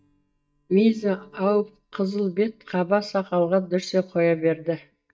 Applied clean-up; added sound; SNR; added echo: neural mask model DeepFilterNet 3.